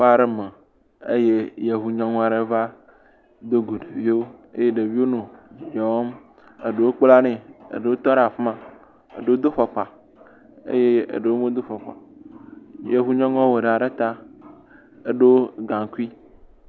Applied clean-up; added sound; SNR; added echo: none; none; none; none.